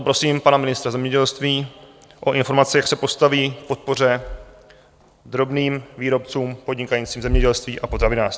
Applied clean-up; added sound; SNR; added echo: none; none; none; none.